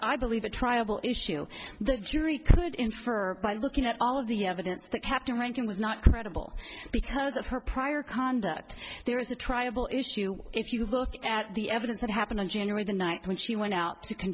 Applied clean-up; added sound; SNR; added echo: none; none; none; none.